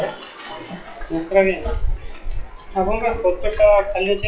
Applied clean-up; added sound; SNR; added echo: classical method WPE with log-MMSE.